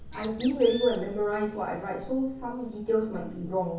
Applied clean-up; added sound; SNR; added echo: none; Bird; 14 dB; reverberation time 0.6 s.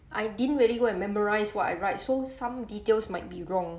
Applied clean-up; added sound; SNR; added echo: none; none; none; none.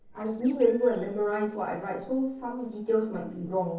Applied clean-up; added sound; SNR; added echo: neural separator model SepFormer DNS4.